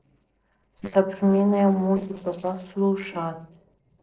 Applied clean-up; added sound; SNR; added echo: neural separator model SepFormer DNS4.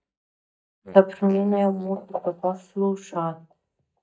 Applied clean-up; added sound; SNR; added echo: neural mask model DeepFilterNet 3.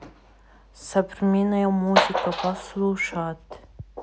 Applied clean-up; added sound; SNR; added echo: none; none; none; none.